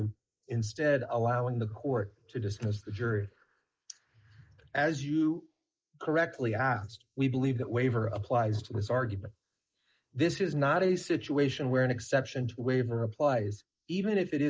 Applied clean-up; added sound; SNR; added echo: neural mask model Resemble Enhance denoiser.